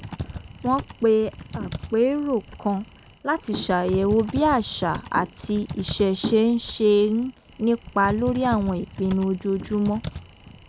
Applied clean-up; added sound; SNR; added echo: none; Typing; 13 dB; none.